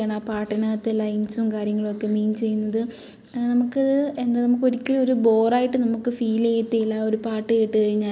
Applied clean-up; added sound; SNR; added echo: none; none; none; none.